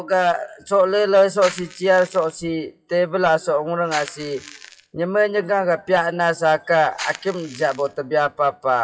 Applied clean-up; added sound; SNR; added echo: classical method WPE with log-MMSE.